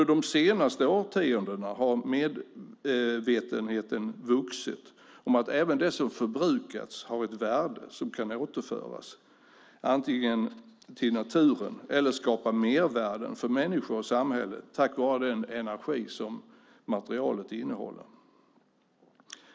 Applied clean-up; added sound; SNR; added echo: none; none; none; none.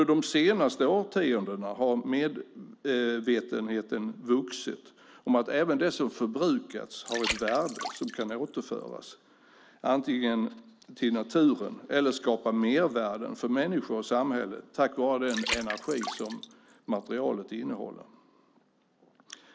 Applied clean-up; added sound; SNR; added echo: none; Water; 11 dB; none.